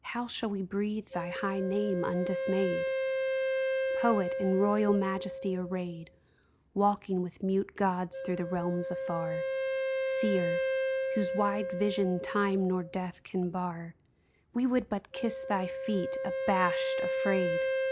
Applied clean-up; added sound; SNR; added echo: none; Wind instrument, woodwind instrument; 2 dB; none.